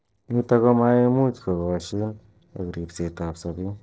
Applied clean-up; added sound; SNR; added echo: neural separator model SepFormer DNS4.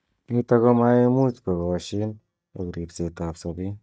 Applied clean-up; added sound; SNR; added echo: neural mask model DeepFilterNet 3.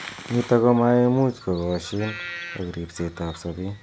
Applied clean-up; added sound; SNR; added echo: none; Bird vocalization, bird call, bird song; 16 dB; none.